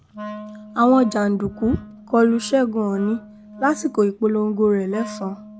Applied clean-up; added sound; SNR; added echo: none; Wind instrument, woodwind instrument; 17 dB; none.